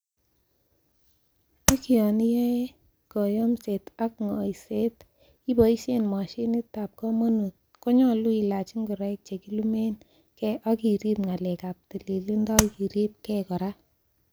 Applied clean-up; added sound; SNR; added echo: none; Tap; -2 dB; none.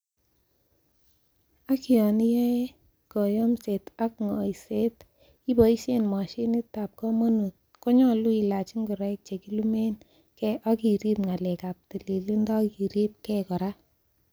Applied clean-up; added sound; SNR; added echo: none; none; none; none.